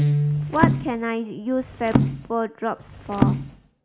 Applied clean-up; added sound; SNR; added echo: none; Guitar + Percussion; -3 dB; none.